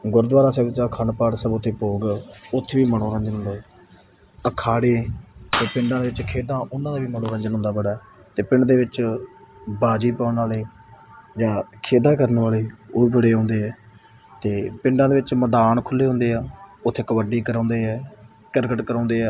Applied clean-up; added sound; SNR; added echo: none; Shatter; 10 dB; none.